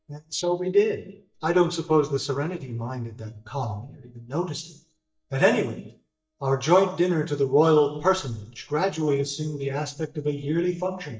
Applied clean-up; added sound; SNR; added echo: neural mask model DeepFilterNet 3.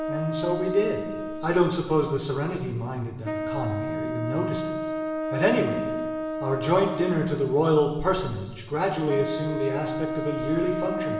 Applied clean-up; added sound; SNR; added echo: none; Wind instrument, woodwind instrument; 5 dB; reverberation time 1.1 s.